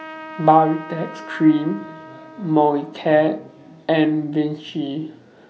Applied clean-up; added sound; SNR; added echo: none; Trumpet; 19 dB; none.